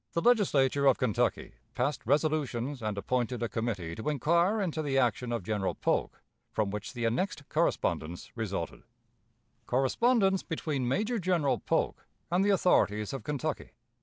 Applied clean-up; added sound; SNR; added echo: none; none; none; none.